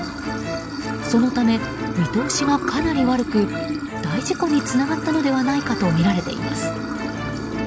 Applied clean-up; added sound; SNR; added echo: none; Sink (filling or washing) / Water; 8 dB; none.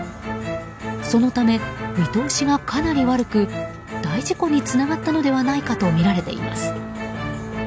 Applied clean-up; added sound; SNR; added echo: none; none; none; none.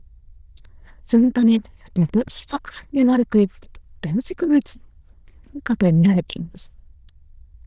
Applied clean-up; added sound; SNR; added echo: neural diffusion model UNIVERSE++.